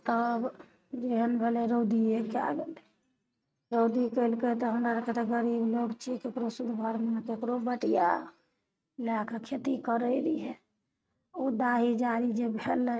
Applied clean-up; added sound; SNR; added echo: neural mask model RNNoise.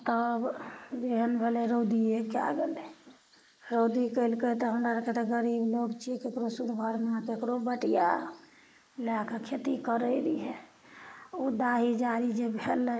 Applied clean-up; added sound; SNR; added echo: neural mask model Resemble Enhance denoiser.